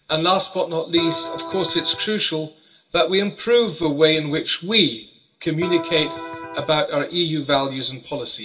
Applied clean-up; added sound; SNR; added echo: none; Electric guitar; 9 dB; reverberation time 0.2 s.